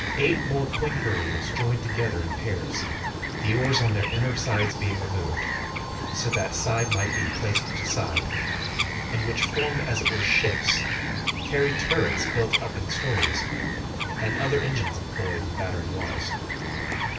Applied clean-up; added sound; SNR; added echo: none; Bird vocalization, bird call, bird song; 0 dB; reverberation time 0.3 s.